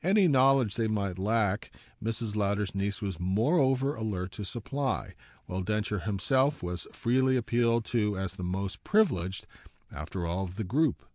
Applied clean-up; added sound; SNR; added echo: none; none; none; none.